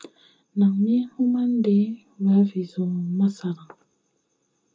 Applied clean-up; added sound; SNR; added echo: none; none; none; reverberation time 0.2 s.